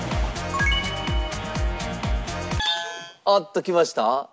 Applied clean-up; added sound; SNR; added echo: none; none; none; none.